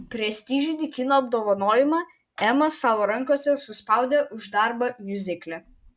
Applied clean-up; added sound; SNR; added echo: none; none; none; none.